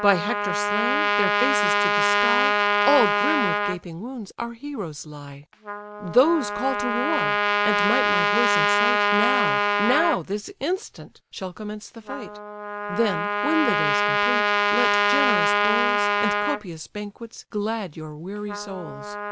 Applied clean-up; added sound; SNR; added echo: none; Trumpet; -4 dB; none.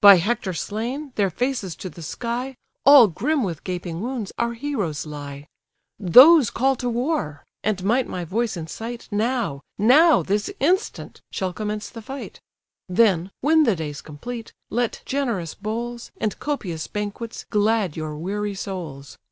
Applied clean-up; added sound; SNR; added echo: none; none; none; none.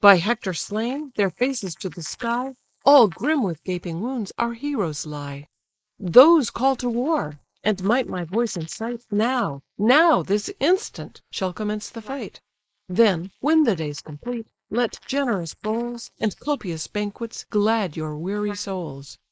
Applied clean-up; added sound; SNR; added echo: neural mask model Resemble Enhance denoiser.